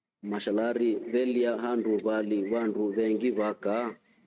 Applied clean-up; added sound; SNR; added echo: neural mask model RNNoise.